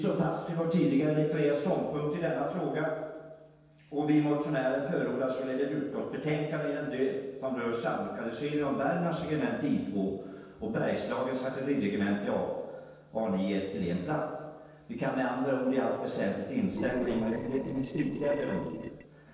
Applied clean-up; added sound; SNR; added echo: neural separator model SepFormer DNS4.